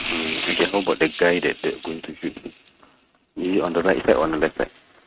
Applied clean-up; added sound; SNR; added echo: neural mask model RNNoise.